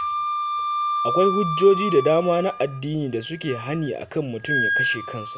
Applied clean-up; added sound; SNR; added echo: none; Wind instrument, woodwind instrument; 3 dB; none.